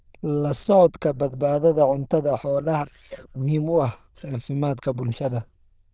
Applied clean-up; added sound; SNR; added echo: neural diffusion model UNIVERSE++.